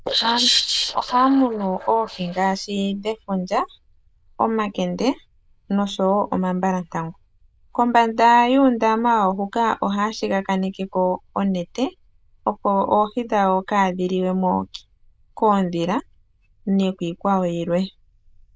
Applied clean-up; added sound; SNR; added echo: neural diffusion model UNIVERSE++.